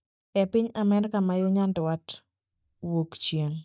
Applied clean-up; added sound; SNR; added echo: neural mask model DeepFilterNet 3.